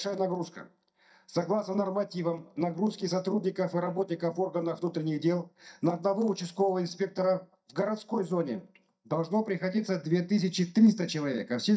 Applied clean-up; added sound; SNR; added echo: neural mask model DeepFilterNet 3.